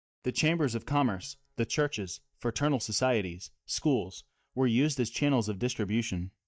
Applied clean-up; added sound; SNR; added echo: neural mask model DeepFilterNet 3.